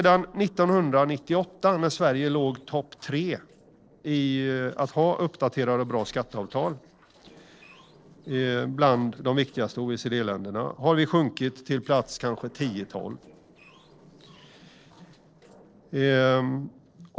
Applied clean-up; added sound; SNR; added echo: neural separator model SepFormer DNS4.